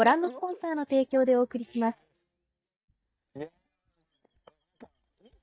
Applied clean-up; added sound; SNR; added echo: neural mask model DeepFilterNet 3.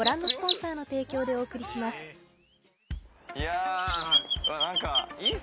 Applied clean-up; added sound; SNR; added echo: none; Chirp, tweet; 1 dB; none.